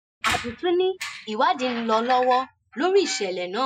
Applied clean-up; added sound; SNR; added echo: classical method Wiener filter.